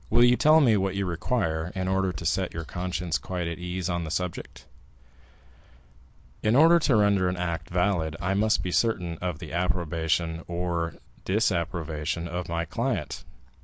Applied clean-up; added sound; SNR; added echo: none; Tap; 15 dB; none.